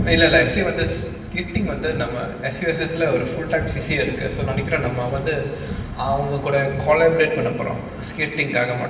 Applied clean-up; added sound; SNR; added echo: none; none; none; reverberation time 1.2 s.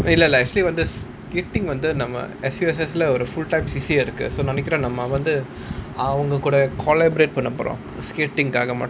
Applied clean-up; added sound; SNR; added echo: none; none; none; none.